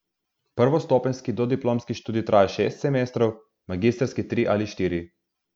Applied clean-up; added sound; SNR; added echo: none; none; none; none.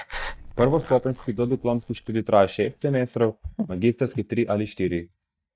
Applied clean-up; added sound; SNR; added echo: neural mask model DeepFilterNet 3.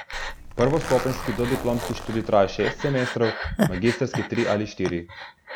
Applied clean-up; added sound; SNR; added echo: none; Breathing + Zipper (clothing); 6 dB; none.